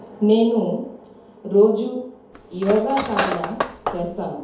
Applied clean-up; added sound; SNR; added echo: none; Cutlery, silverware; 6 dB; reverberation time 2.2 s.